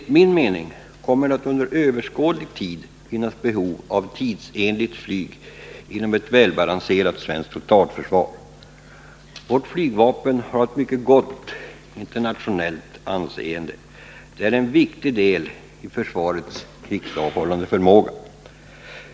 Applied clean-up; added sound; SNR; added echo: none; none; none; none.